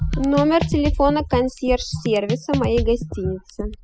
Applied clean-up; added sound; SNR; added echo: classical method spectral subtraction.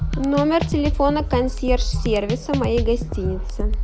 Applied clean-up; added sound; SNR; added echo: none; Drum kit; 1 dB; none.